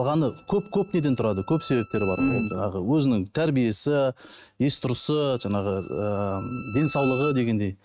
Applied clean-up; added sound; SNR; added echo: neural mask model RNNoise.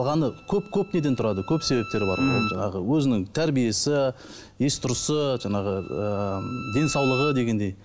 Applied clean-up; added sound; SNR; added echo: none; Bowed string instrument; 13 dB; none.